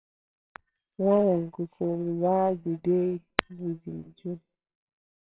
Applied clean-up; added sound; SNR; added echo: neural separator model SepFormer WHAMR!.